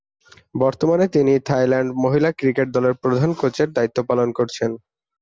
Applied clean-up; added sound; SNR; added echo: none; none; none; none.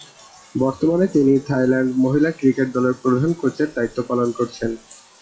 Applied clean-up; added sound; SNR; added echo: classical method WPE with log-MMSE.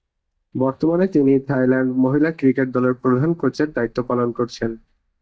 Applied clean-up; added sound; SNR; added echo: neural mask model DeepFilterNet 3.